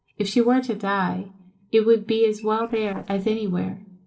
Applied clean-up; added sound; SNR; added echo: neural separator model SepFormer DNS4.